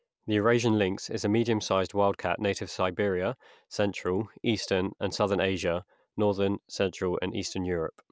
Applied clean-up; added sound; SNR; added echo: none; none; none; none.